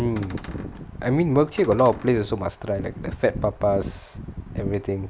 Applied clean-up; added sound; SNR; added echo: none; Cupboard open or close; 17 dB; none.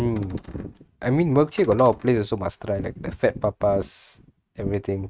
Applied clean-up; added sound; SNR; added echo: neural mask model RNNoise.